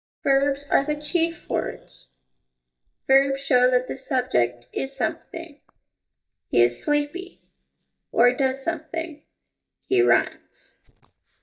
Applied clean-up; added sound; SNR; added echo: neural mask model DeepFilterNet 3.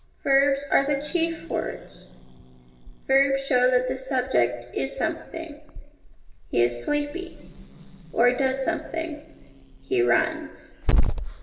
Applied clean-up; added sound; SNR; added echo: none; Growling / Hiss; 5 dB; reverberation time 0.8 s.